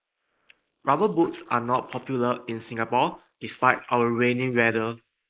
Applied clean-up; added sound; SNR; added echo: neural mask model Resemble Enhance denoiser.